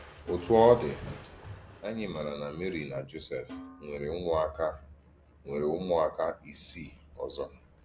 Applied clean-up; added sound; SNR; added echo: none; Snare drum + Crushing; 19 dB; none.